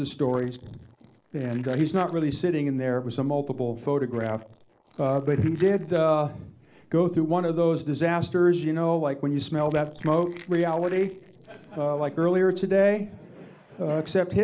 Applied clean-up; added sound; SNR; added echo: neural mask model Resemble Enhance denoiser.